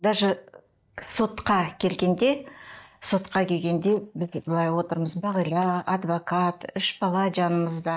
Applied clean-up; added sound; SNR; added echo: neural mask model DeepFilterNet 3.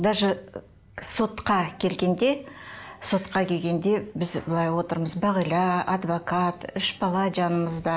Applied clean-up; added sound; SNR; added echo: none; none; none; none.